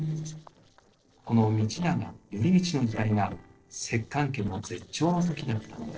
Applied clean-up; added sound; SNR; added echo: neural separator model SepFormer DNS4.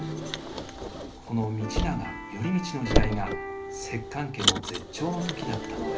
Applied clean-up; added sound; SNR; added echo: none; Car; 0 dB; reverberation time 0.3 s.